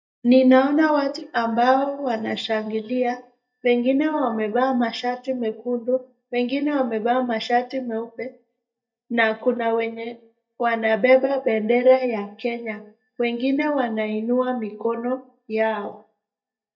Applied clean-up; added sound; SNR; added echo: neural mask model DeepFilterNet 3.